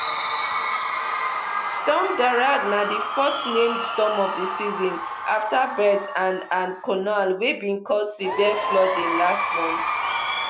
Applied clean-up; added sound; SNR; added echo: none; Crowd / Cheering; 3 dB; none.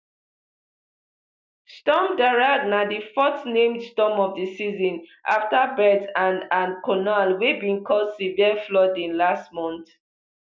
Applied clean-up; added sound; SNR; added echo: none; none; none; none.